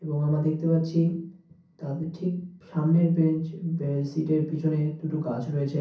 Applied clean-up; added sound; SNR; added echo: none; none; none; reverberation time 0.6 s.